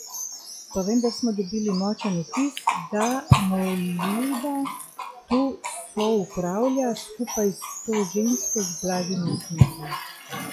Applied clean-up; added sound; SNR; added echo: classical method log-MMSE.